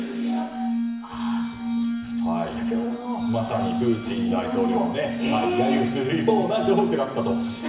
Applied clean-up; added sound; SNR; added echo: none; Glass; 0 dB; reverberation time 1.1 s.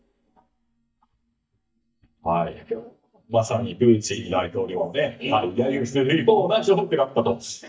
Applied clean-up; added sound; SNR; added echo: neural mask model DeepFilterNet 3.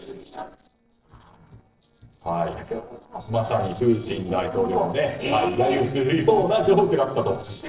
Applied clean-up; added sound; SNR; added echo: neural separator model SepFormer DNS4.